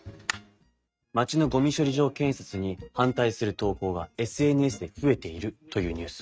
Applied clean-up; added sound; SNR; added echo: neural mask model RNNoise.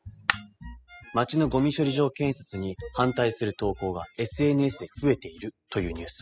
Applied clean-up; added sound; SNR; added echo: classical method spectral subtraction.